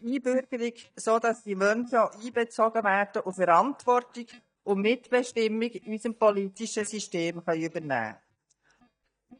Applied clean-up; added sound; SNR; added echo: neural mask model DeepFilterNet 3.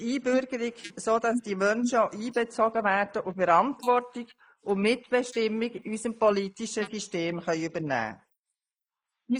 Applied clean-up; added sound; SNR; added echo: neural mask model Resemble Enhance denoiser.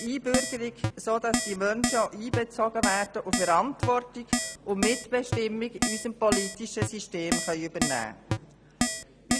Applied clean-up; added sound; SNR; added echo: none; Keyboard (musical); 2 dB; none.